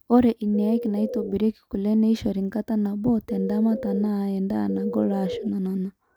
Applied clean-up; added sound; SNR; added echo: none; Bird; 8 dB; none.